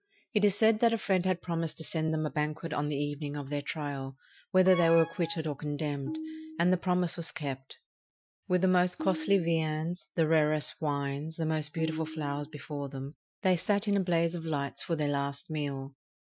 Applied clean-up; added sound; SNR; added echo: classical method Wiener filter.